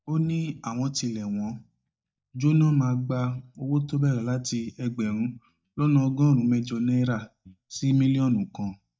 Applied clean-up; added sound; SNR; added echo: neural mask model DeepFilterNet 3.